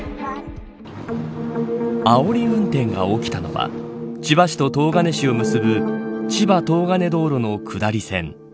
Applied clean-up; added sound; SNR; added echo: none; none; none; none.